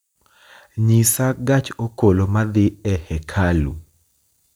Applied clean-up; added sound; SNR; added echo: none; none; none; none.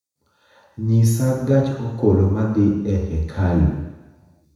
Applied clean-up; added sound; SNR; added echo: none; none; none; reverberation time 1.0 s.